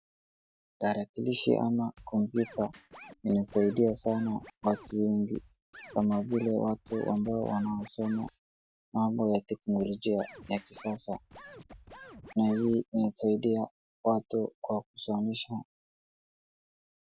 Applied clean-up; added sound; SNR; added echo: none; Scratching (performance technique); 19 dB; none.